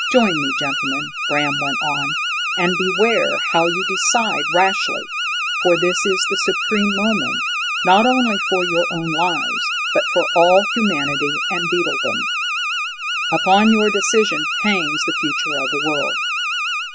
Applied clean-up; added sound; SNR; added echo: none; Alarm; 1 dB; none.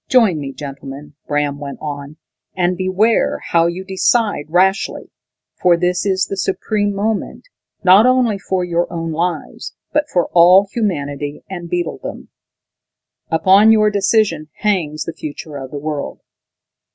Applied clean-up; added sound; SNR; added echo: none; none; none; none.